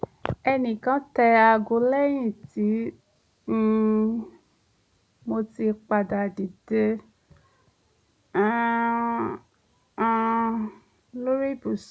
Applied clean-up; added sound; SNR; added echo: none; none; none; none.